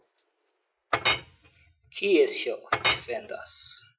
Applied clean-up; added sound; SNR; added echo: classical method Wiener filter.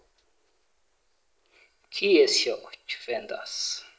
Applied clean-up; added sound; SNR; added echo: none; none; none; none.